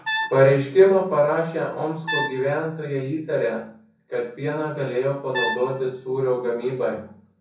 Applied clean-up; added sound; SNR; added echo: none; Brass instrument; 9 dB; reverberation time 0.6 s.